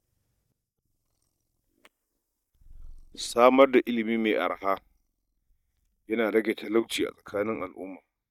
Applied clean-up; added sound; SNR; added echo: neural mask model DeepFilterNet 3.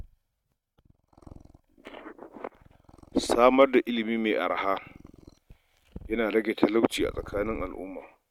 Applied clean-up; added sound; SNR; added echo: neural mask model RNNoise.